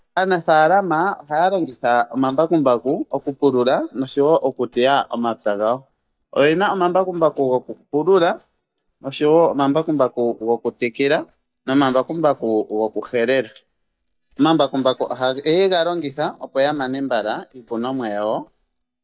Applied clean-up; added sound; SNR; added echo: neural mask model DeepFilterNet 3.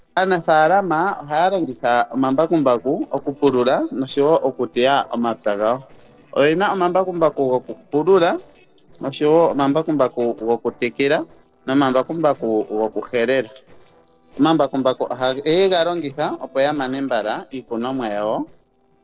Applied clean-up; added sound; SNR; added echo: neural separator model SepFormer DNS4.